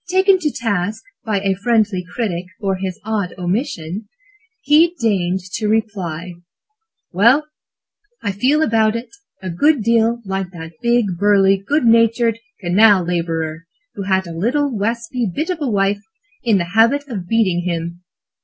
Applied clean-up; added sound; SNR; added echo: none; none; none; none.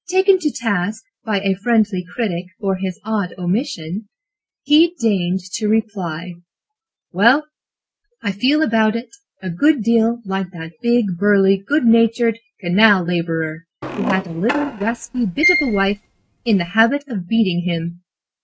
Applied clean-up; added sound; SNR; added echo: neural mask model RNNoise.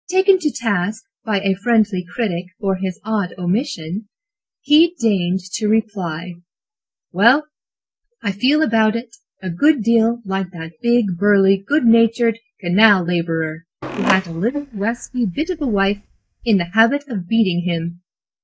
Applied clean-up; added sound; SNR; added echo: neural mask model DeepFilterNet 3.